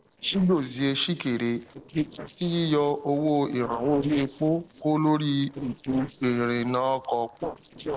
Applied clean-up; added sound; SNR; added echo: neural separator model SepFormer DNS4.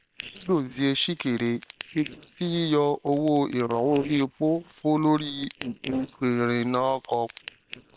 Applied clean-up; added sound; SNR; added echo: neural separator model SepFormer WHAM!.